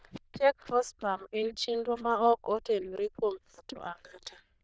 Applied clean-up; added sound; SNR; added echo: neural diffusion model UNIVERSE++.